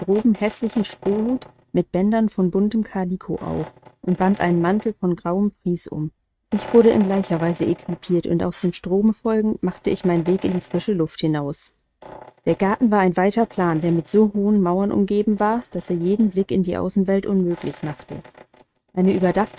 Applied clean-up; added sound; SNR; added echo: neural mask model RNNoise.